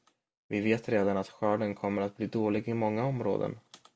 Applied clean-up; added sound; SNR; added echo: none; none; none; none.